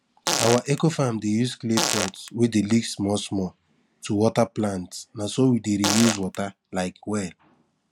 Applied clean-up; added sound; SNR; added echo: none; Fart; 3 dB; none.